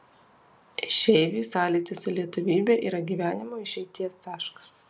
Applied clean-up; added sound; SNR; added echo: none; none; none; none.